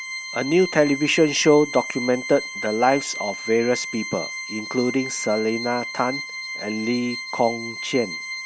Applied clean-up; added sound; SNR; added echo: none; Organ; 10 dB; none.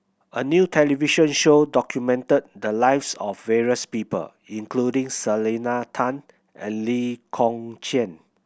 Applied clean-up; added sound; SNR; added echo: none; none; none; none.